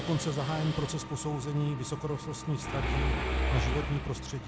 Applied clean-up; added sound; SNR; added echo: none; Mechanisms; 1 dB; none.